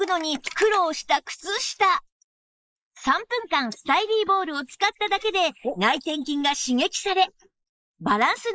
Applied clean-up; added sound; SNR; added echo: neural mask model Resemble Enhance denoiser.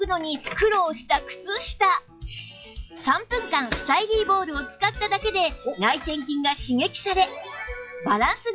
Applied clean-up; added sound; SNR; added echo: classical method log-MMSE.